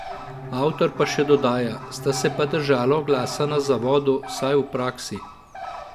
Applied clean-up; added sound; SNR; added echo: none; Bowed string instrument + Bird; 12 dB; none.